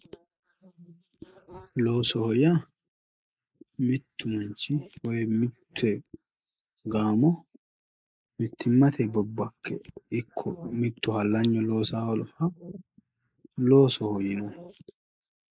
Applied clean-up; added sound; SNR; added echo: neural mask model Resemble Enhance denoiser.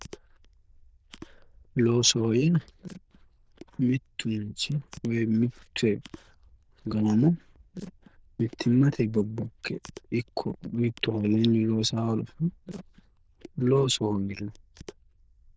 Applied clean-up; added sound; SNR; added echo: neural diffusion model UNIVERSE++.